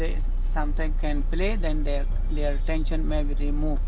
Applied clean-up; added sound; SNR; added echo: none; none; none; none.